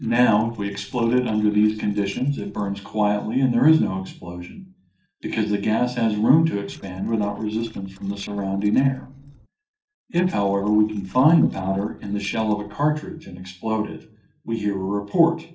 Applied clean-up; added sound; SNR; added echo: neural separator model SepFormer DNS4.